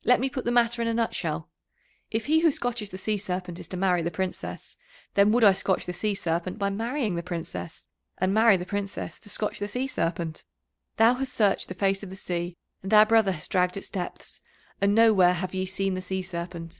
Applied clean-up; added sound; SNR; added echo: none; none; none; none.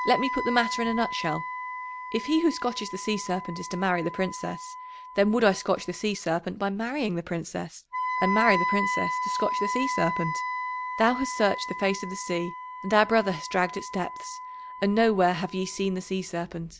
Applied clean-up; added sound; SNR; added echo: none; Wind instrument, woodwind instrument; 6 dB; none.